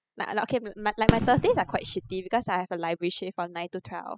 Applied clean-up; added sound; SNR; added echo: classical method spectral subtraction.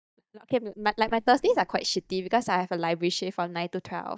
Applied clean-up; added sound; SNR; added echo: neural mask model DeepFilterNet 3.